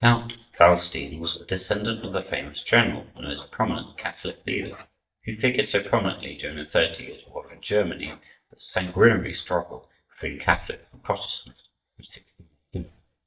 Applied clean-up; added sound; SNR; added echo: neural mask model DeepFilterNet 3.